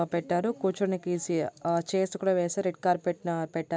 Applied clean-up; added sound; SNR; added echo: none; none; none; none.